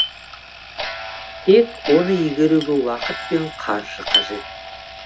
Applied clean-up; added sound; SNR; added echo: none; Chink, clink + Clock; 7 dB; none.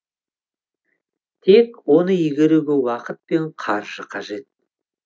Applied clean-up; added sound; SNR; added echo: none; none; none; none.